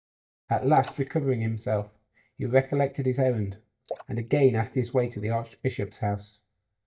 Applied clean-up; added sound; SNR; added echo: neural mask model DeepFilterNet 3.